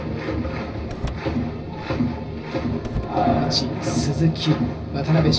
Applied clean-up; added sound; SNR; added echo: none; Car; 12 dB; reverberation time 0.4 s.